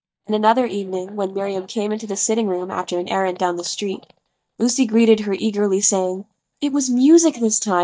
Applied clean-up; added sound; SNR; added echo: neural mask model DeepFilterNet 3.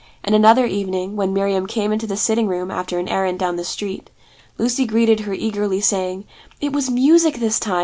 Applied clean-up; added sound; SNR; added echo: none; none; none; none.